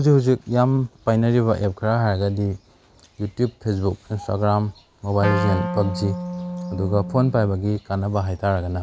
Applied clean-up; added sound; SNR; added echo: none; Wind instrument, woodwind instrument; 7 dB; none.